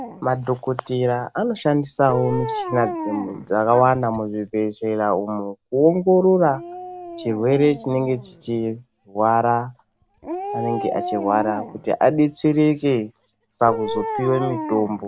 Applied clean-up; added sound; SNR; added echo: none; Dog; 11 dB; none.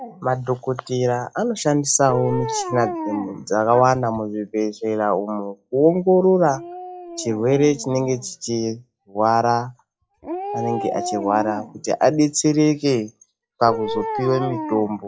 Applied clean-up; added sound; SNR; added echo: classical method log-MMSE.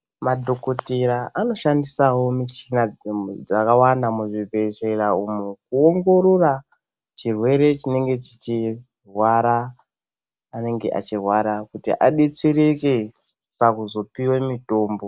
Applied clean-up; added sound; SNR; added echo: none; none; none; none.